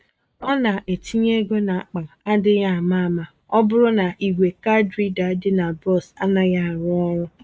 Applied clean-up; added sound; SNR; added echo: neural mask model DeepFilterNet 3.